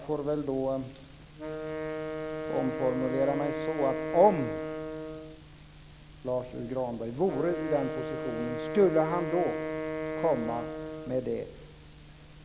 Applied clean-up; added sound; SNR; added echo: none; Wind instrument, woodwind instrument; 6 dB; none.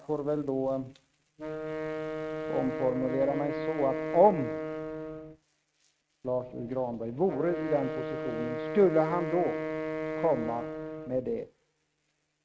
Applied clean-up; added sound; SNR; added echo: neural mask model RNNoise.